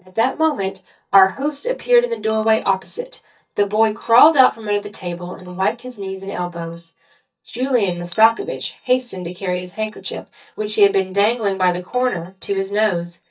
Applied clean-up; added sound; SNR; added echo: neural mask model DeepFilterNet 3.